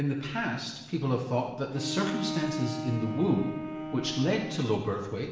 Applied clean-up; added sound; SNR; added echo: none; Bowed string instrument; 7 dB; reverberation time 0.9 s.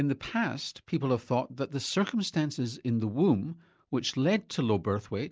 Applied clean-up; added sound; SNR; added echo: none; none; none; none.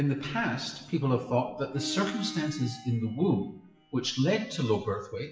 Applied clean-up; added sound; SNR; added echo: classical method WPE with log-MMSE.